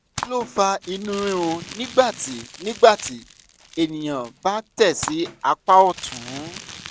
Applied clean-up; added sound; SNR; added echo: none; Crumpling, crinkling; 16 dB; none.